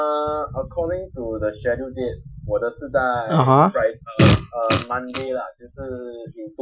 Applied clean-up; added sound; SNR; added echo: classical method Wiener filter.